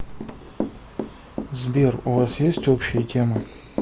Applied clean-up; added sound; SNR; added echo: none; Walk, footsteps / Run; 9 dB; none.